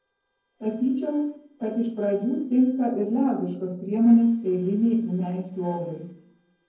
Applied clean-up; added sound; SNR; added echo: neural separator model SepFormer DNS4.